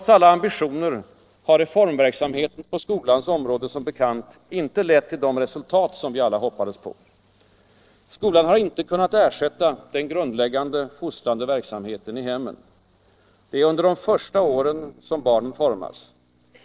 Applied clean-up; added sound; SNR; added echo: neural separator model SepFormer DNS4.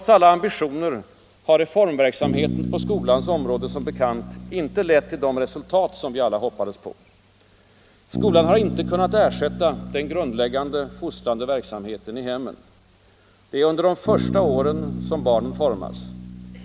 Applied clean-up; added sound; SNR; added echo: none; Bass guitar; 9 dB; none.